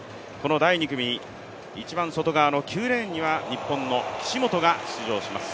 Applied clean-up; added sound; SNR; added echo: none; none; none; none.